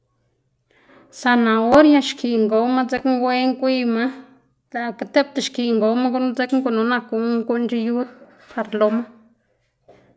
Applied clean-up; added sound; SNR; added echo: none; none; none; none.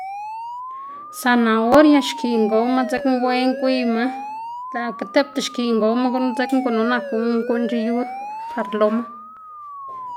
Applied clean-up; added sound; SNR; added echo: none; Siren; 11 dB; none.